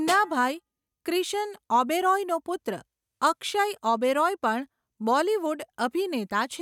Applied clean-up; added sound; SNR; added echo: neural mask model RNNoise.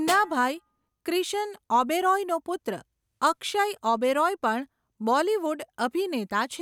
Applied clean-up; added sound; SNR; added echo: none; Snare drum; 14 dB; none.